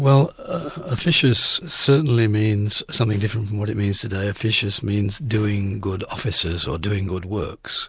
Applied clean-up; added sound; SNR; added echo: neural separator model SepFormer DNS4.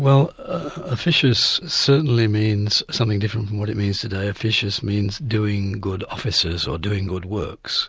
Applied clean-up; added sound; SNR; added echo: none; none; none; none.